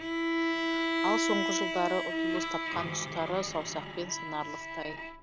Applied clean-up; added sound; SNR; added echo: none; Bowed string instrument; -3 dB; none.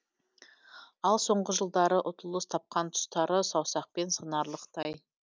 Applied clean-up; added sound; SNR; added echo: none; none; none; none.